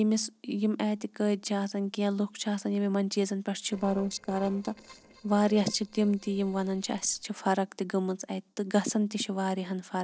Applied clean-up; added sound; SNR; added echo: neural separator model SepFormer DNS4.